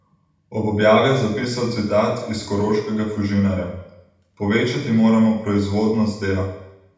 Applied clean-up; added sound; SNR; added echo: none; none; none; reverberation time 0.8 s.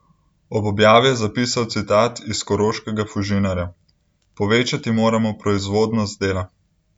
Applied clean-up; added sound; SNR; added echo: none; none; none; none.